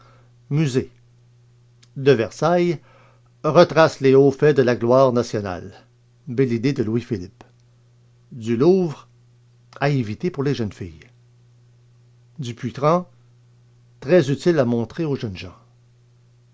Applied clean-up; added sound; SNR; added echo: none; none; none; none.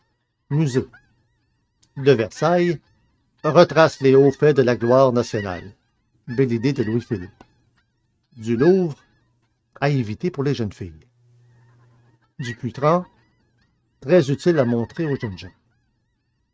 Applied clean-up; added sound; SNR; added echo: neural mask model RNNoise.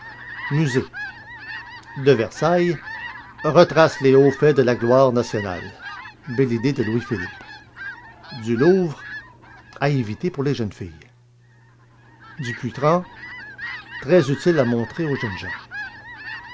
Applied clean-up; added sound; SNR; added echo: none; Fowl; 15 dB; none.